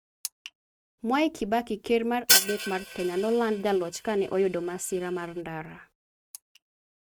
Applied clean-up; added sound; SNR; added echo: neural mask model RNNoise.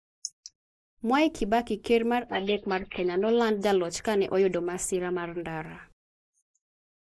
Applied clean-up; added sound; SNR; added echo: neural mask model Resemble Enhance denoiser.